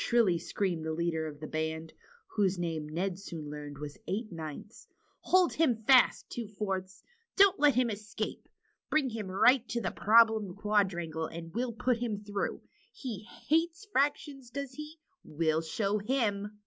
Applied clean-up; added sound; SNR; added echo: none; none; none; none.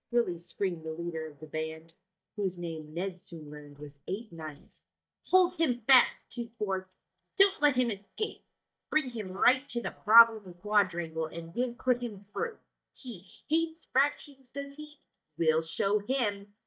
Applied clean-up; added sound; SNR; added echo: neural mask model DeepFilterNet 3.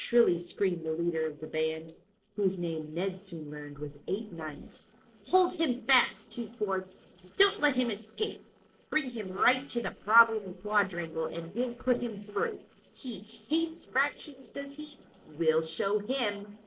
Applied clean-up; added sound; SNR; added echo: neural separator model SepFormer DNS4.